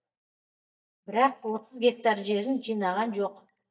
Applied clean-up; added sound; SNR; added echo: neural mask model DeepFilterNet 3.